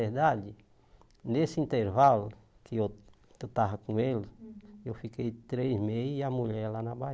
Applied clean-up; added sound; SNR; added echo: none; none; none; none.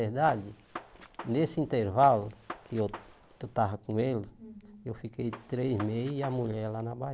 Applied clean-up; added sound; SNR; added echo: none; Gunshot, gunfire; 17 dB; none.